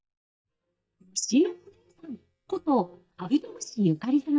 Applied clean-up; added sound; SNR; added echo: neural mask model DeepFilterNet 3.